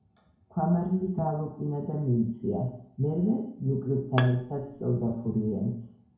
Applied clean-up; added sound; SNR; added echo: none; Bowed string instrument; 13 dB; reverberation time 0.6 s.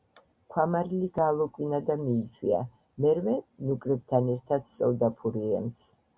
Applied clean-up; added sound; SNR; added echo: none; none; none; none.